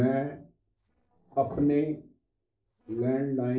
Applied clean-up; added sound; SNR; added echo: neural separator model SepFormer DNS4.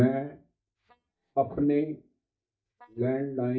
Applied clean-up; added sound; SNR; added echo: neural mask model DeepFilterNet 3.